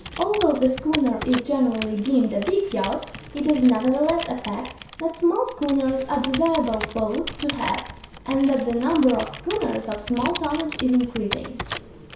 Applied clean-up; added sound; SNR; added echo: none; Computer keyboard; 12 dB; reverberation time 0.6 s.